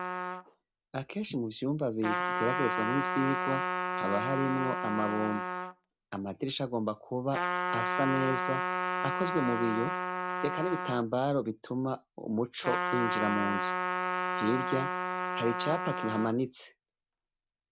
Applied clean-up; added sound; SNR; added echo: none; Trumpet; 1 dB; none.